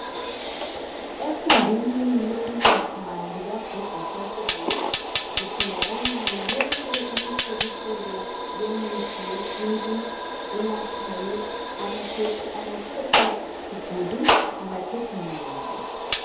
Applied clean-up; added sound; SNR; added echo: none; Fire; -3 dB; reverberation time 0.8 s.